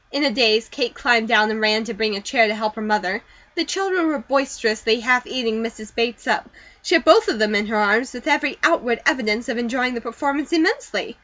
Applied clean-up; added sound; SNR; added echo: none; none; none; none.